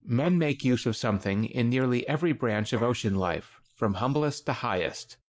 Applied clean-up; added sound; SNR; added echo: neural mask model Resemble Enhance denoiser.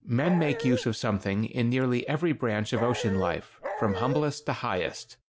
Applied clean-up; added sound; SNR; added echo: none; Dog; 6 dB; none.